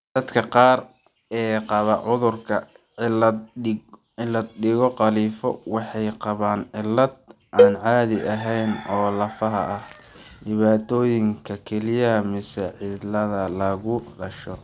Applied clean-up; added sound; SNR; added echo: none; Cowbell; -1 dB; none.